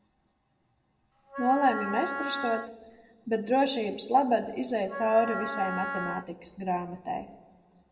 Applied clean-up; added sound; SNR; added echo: none; Wind instrument, woodwind instrument; 6 dB; reverberation time 1.1 s.